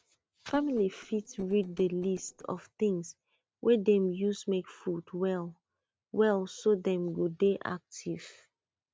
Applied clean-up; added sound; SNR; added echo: neural separator model SepFormer DNS4.